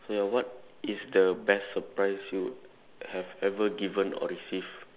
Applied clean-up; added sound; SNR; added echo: none; none; none; none.